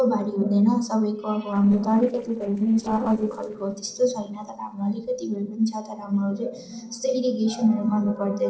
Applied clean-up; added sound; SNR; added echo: neural separator model SepFormer DNS4.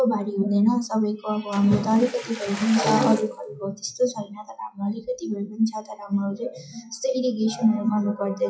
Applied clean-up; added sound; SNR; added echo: classical method WPE with log-MMSE.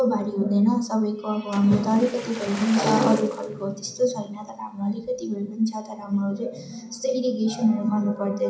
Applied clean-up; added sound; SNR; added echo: none; Splash, splatter; 17 dB; reverberation time 0.5 s.